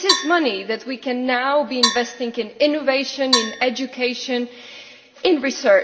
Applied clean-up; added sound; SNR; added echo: none; Percussion; 6 dB; reverberation time 2.4 s.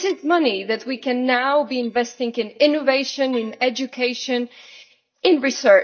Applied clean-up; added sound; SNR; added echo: neural mask model DeepFilterNet 3.